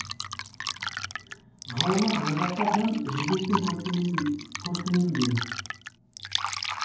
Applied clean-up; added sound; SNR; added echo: none; Fill (with liquid); 4 dB; reverberation time 0.9 s.